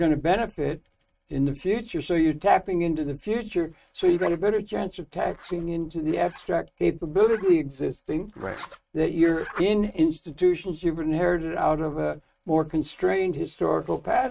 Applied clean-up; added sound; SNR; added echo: neural mask model RNNoise.